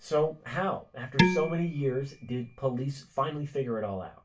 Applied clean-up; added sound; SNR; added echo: none; Dishes, pots, and pans; -1 dB; reverberation time 0.2 s.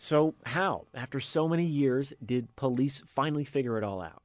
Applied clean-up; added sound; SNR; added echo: none; none; none; none.